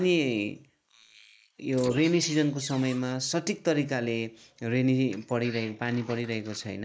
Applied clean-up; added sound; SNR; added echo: neural mask model Resemble Enhance denoiser.